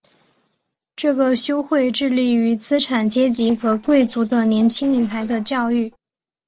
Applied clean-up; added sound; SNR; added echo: neural separator model SepFormer DNS4.